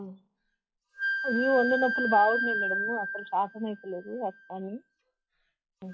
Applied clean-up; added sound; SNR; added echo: classical method log-MMSE.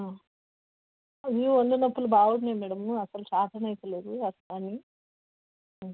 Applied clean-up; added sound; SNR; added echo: none; none; none; none.